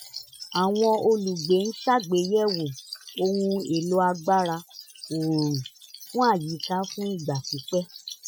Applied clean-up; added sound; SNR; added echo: classical method Wiener filter.